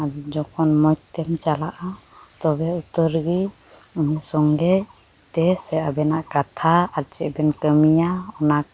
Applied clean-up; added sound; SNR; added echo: none; none; none; none.